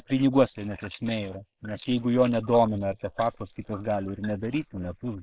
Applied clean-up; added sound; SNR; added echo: neural mask model Resemble Enhance denoiser.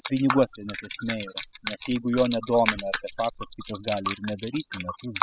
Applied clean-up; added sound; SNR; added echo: classical method spectral subtraction.